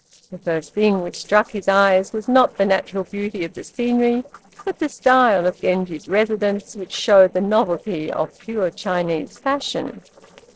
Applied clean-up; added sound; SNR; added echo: neural separator model SepFormer DNS4.